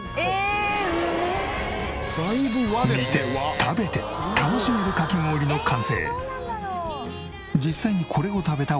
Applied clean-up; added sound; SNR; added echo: none; none; none; none.